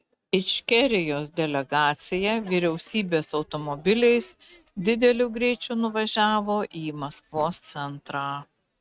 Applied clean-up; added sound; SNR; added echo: neural mask model RNNoise.